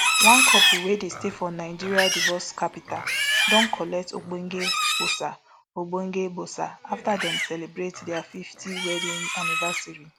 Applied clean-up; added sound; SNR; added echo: none; Livestock, farm animals, working animals; -3 dB; none.